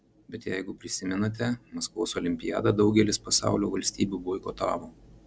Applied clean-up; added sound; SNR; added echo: none; none; none; none.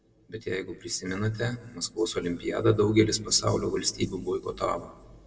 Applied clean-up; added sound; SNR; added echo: none; none; none; reverberation time 1.1 s.